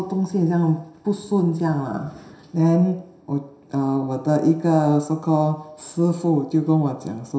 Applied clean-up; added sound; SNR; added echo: none; none; none; reverberation time 0.7 s.